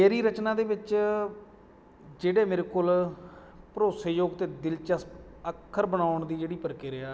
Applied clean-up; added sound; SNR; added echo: none; none; none; none.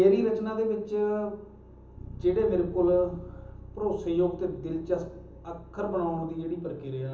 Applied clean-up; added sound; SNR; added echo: none; Bass guitar; 17 dB; reverberation time 0.7 s.